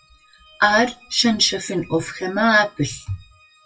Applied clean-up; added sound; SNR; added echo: classical method WPE with log-MMSE.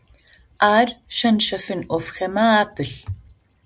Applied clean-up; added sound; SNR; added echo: none; none; none; none.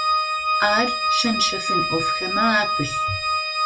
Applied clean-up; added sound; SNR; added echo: none; Organ; -3 dB; reverberation time 0.2 s.